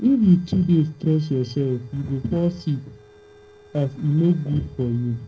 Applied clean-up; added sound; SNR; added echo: neural separator model SepFormer DNS4.